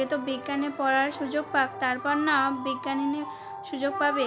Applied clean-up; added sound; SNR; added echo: none; none; none; none.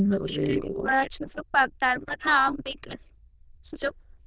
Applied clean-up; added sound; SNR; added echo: neural diffusion model UNIVERSE++.